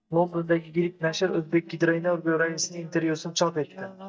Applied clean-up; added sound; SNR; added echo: neural mask model DeepFilterNet 3.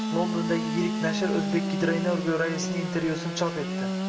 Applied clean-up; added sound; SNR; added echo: none; Sawing / Engine; 0 dB; reverberation time 0.6 s.